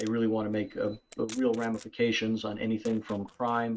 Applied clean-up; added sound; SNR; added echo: neural mask model RNNoise.